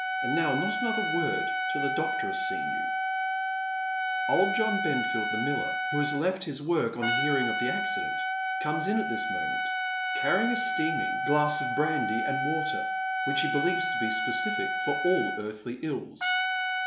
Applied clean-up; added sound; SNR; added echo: none; Trumpet; -2 dB; none.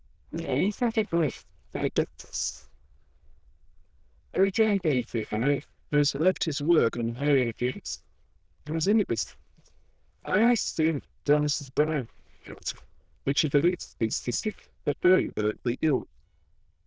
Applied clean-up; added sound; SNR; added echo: neural diffusion model UNIVERSE++.